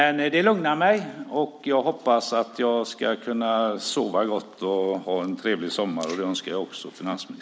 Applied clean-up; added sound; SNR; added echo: none; none; none; none.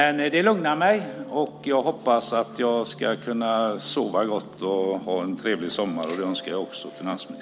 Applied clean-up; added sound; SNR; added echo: none; Piano; 18 dB; none.